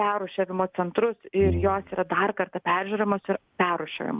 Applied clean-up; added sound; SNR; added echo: none; Brass instrument; 4 dB; none.